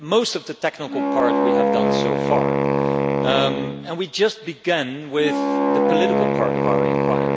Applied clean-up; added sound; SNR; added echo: none; Wind instrument, woodwind instrument; -3 dB; none.